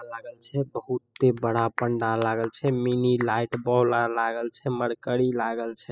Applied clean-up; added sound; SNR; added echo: classical method spectral subtraction.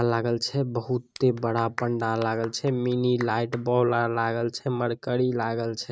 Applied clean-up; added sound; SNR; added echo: neural mask model RNNoise.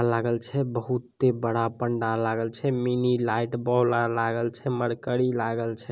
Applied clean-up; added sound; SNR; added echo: none; none; none; none.